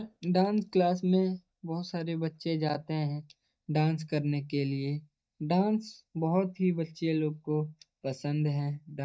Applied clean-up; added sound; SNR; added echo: neural mask model DeepFilterNet 3.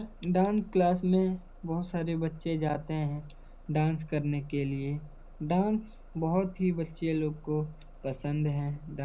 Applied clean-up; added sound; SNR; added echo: none; Bus; 18 dB; reverberation time 0.4 s.